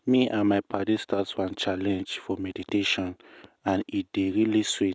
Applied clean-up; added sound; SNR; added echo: none; none; none; none.